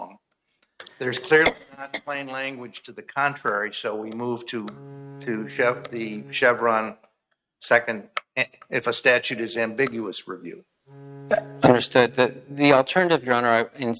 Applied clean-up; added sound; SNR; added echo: neural mask model RNNoise.